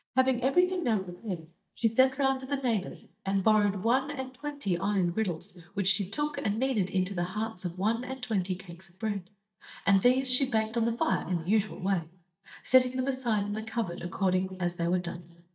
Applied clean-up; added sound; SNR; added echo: neural mask model DeepFilterNet 3.